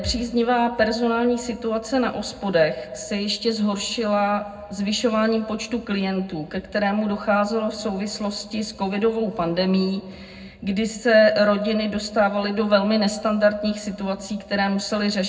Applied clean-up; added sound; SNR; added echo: none; none; none; reverberation time 0.3 s.